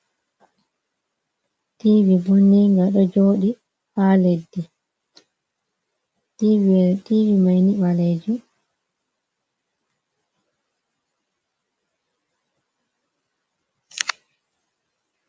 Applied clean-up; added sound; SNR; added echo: none; none; none; none.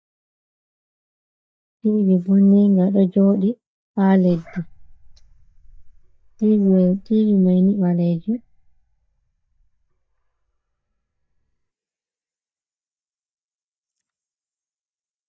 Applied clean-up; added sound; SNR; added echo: neural mask model DeepFilterNet 3.